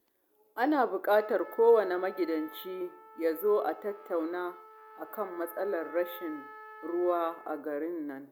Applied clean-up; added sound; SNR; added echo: none; Trumpet; 19 dB; none.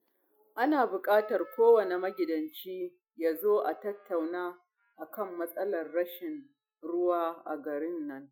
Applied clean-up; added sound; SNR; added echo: classical method Wiener filter.